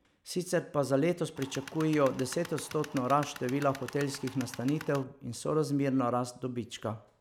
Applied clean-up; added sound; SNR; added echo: none; Tools; 15 dB; none.